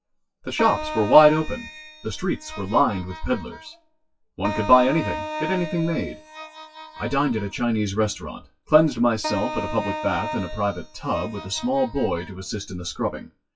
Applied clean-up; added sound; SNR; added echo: classical method WPE with log-MMSE.